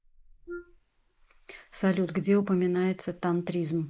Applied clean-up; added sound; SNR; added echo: neural mask model Resemble Enhance denoiser.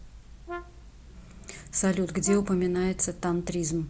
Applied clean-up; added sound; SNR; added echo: none; Brass instrument; 15 dB; none.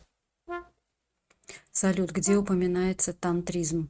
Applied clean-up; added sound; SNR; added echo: neural mask model RNNoise.